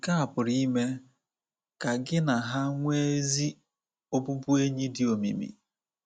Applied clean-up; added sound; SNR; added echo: none; none; none; none.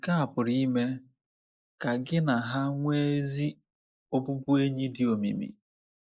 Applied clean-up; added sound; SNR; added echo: neural mask model Resemble Enhance denoiser.